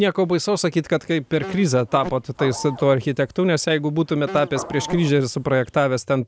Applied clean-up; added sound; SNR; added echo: none; Printer / Engine + Insect; 16 dB; none.